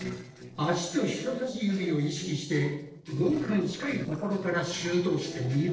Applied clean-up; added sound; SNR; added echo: neural separator model SepFormer DNS4.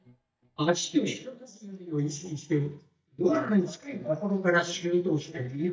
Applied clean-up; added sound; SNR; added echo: neural mask model DeepFilterNet 3.